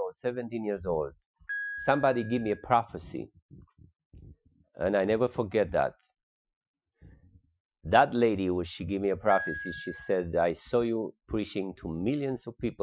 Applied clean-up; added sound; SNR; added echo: classical method Wiener filter.